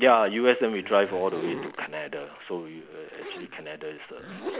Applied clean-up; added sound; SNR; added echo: none; Zipper (clothing); 14 dB; none.